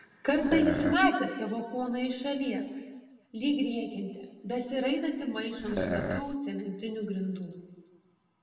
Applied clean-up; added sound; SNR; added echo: none; Burping, eructation; 1 dB; reverberation time 1.2 s.